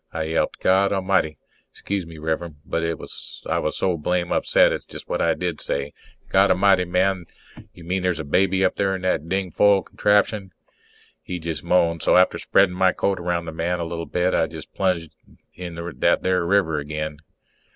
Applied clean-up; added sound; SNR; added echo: none; none; none; none.